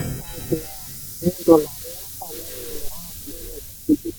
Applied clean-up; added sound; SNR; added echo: neural mask model DeepFilterNet 3.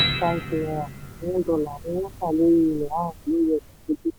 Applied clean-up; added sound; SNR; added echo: none; Piano; 9 dB; none.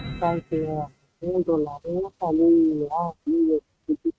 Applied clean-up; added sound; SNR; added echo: neural mask model RNNoise.